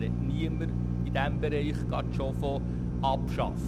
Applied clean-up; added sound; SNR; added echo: none; Drill; -4 dB; none.